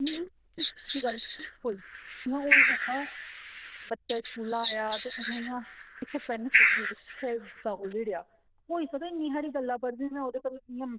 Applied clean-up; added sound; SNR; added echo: neural diffusion model UNIVERSE++.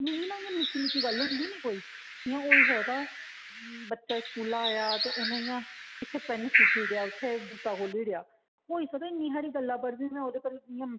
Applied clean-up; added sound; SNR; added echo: none; Bird; -3 dB; none.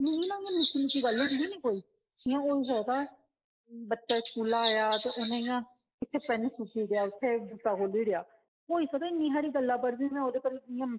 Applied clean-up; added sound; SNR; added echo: neural mask model Resemble Enhance denoiser.